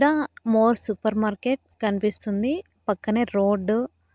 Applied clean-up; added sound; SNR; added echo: none; none; none; none.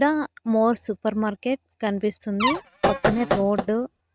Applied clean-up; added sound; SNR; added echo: neural mask model RNNoise.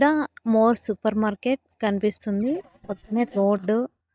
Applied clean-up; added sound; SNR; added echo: neural mask model DeepFilterNet 3.